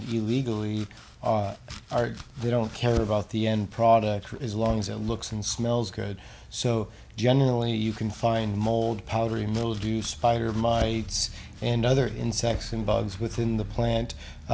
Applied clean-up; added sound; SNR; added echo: none; Domestic sounds, home sounds; 16 dB; none.